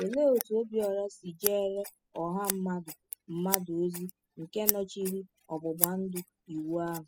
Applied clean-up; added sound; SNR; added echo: classical method spectral subtraction.